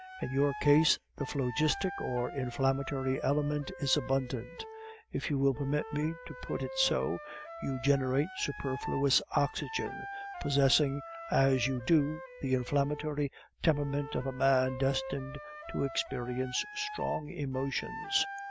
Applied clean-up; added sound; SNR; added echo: none; Wind instrument, woodwind instrument; 12 dB; none.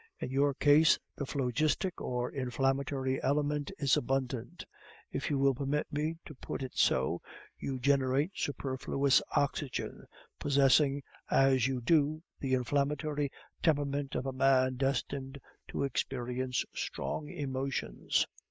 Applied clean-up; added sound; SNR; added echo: neural mask model Resemble Enhance denoiser.